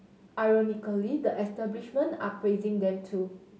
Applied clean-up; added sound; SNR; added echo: none; none; none; none.